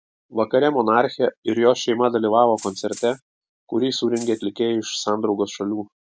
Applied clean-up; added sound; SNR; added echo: none; Rattle (instrument); 18 dB; none.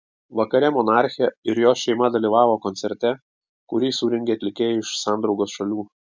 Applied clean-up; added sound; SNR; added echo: none; none; none; none.